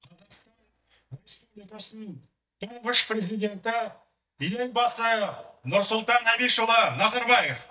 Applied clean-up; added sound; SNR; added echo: neural mask model DeepFilterNet 3.